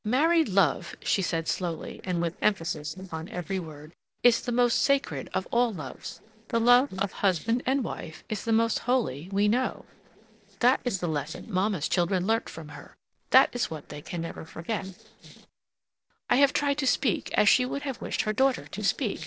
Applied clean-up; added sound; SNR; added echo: neural separator model SepFormer DNS4.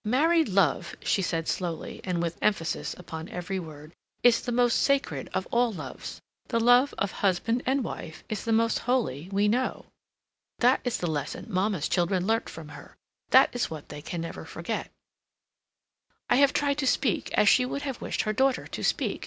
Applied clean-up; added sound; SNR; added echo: none; none; none; none.